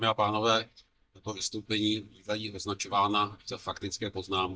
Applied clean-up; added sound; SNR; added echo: neural mask model DeepFilterNet 3.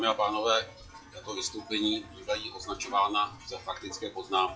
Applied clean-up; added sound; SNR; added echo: classical method WPE with log-MMSE.